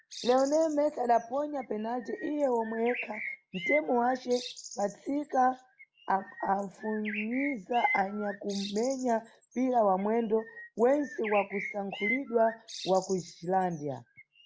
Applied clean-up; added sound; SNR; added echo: none; Bird; 12 dB; none.